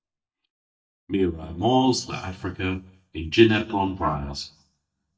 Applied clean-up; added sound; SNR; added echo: neural mask model DeepFilterNet 3.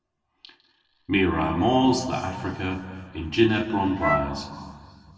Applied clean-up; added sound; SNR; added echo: none; Wind instrument, woodwind instrument; 3 dB; reverberation time 2.0 s.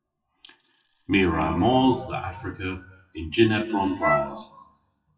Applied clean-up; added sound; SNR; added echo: classical method WPE with log-MMSE.